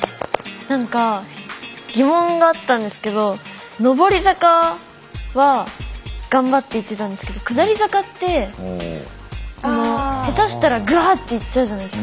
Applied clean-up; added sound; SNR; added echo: none; none; none; none.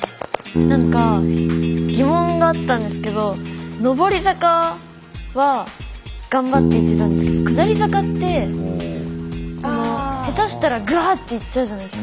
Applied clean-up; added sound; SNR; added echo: none; Bass guitar; 1 dB; none.